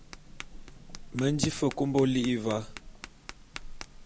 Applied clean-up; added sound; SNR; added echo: none; Tap; 13 dB; none.